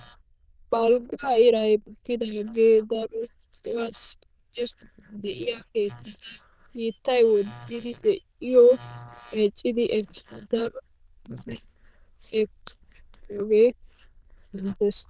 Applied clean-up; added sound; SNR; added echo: neural diffusion model UNIVERSE++.